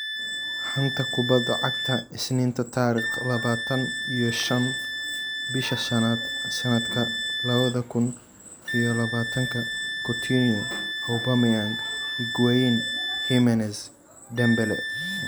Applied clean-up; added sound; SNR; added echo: none; Wind instrument, woodwind instrument; 5 dB; none.